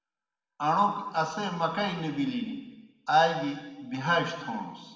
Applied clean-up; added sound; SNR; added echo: none; none; none; reverberation time 1.2 s.